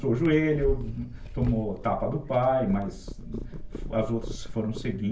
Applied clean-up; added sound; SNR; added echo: none; Purr; 9 dB; reverberation time 0.3 s.